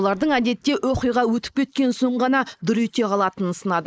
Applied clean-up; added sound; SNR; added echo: neural mask model Resemble Enhance denoiser.